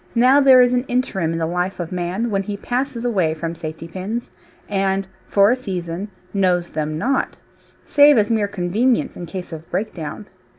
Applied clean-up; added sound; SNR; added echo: none; none; none; none.